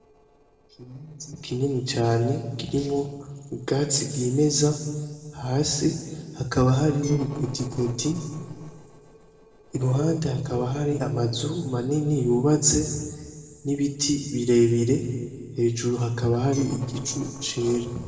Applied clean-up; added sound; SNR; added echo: neural separator model SepFormer DNS4.